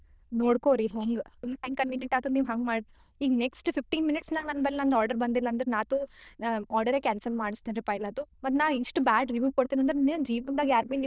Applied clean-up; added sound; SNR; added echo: neural diffusion model UNIVERSE++.